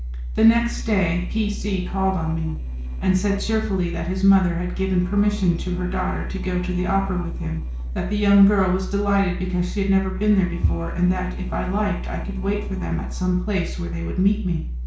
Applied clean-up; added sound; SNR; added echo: neural separator model SepFormer DNS4.